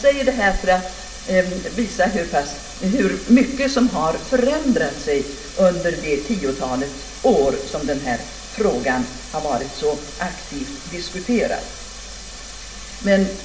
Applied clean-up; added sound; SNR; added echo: none; none; none; reverberation time 0.7 s.